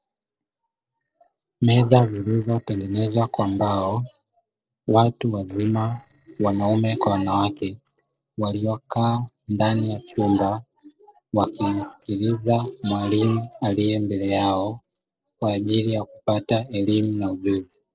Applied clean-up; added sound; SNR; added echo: neural separator model SepFormer DNS4.